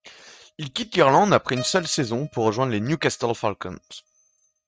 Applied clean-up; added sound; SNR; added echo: neural mask model RNNoise.